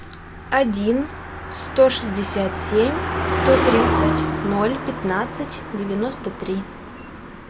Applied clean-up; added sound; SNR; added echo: none; Car passing by; 3 dB; none.